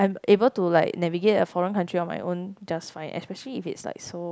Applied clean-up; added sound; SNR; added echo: none; none; none; none.